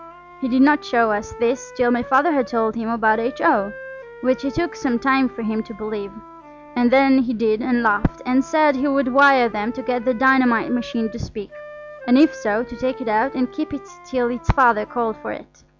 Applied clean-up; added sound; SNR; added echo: none; Wind instrument, woodwind instrument; 18 dB; none.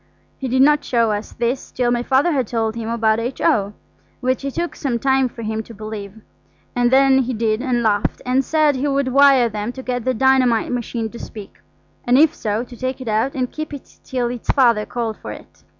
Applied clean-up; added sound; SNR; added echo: none; none; none; none.